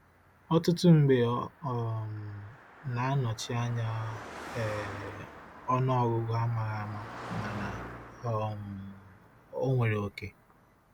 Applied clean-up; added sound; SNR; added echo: none; Car passing by; 15 dB; none.